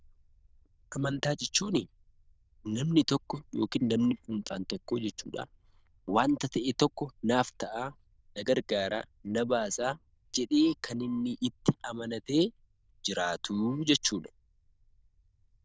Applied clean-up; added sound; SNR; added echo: neural diffusion model UNIVERSE++.